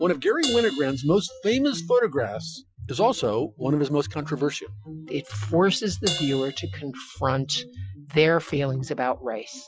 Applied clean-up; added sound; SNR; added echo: classical method Wiener filter.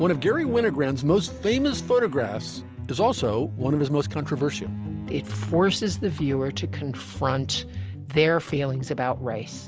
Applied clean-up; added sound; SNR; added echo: none; none; none; none.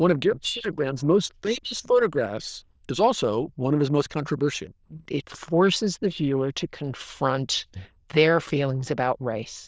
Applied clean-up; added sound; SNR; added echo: neural diffusion model UNIVERSE++.